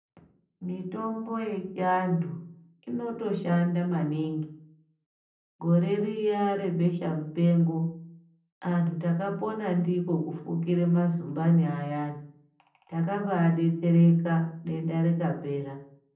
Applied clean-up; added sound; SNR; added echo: none; none; none; reverberation time 0.6 s.